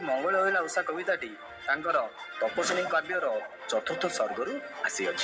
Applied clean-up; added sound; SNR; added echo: none; Bark; 17 dB; reverberation time 0.3 s.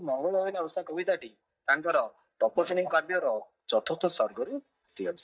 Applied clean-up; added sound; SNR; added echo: neural mask model DeepFilterNet 3.